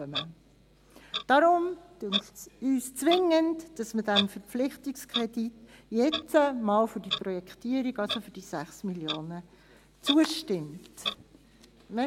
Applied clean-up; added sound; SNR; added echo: none; Clock; 10 dB; none.